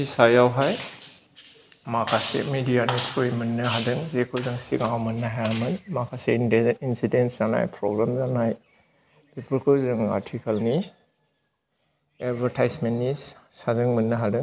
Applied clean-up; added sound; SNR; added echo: none; none; none; none.